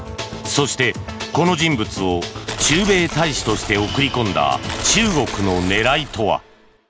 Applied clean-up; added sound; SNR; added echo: none; Tearing; 11 dB; none.